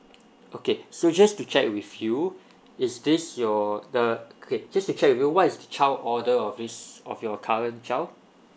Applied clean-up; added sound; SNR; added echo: none; none; none; none.